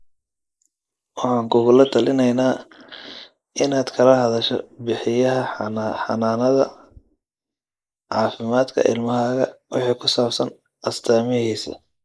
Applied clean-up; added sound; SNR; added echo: neural mask model Resemble Enhance denoiser.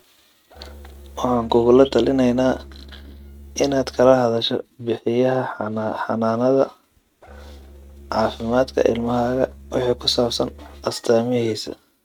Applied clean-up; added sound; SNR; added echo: neural mask model RNNoise.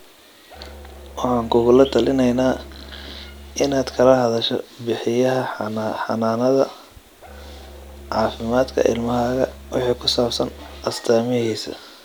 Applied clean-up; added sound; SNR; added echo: none; Musical instrument; 18 dB; none.